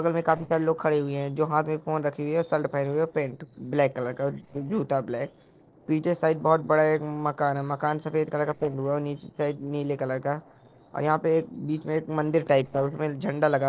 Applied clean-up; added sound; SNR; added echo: neural separator model SepFormer DNS4.